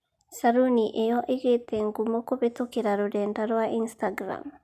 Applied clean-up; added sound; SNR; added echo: none; none; none; none.